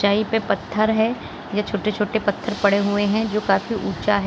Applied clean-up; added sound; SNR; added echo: none; none; none; none.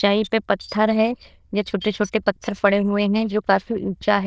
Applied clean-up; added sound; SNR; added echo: neural diffusion model UNIVERSE++.